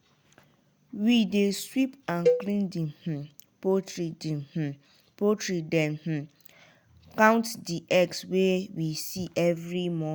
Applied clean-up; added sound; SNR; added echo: none; Cowbell; 3 dB; none.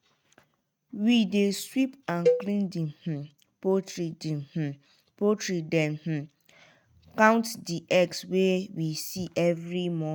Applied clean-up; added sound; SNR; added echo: neural mask model RNNoise.